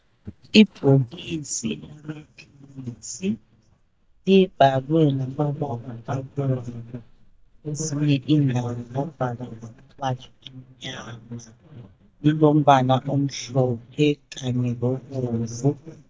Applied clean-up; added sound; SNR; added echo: neural mask model DeepFilterNet 3.